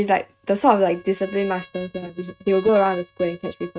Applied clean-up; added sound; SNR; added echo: neural mask model RNNoise.